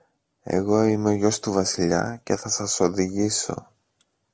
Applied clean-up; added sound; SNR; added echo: none; none; none; none.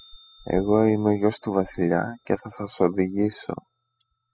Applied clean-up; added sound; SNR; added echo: classical method spectral subtraction.